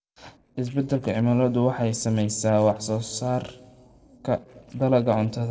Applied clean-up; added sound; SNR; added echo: neural separator model SepFormer DNS4.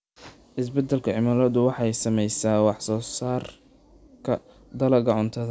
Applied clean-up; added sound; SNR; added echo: none; none; none; none.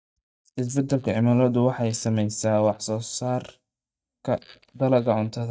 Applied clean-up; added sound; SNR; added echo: neural mask model DeepFilterNet 3.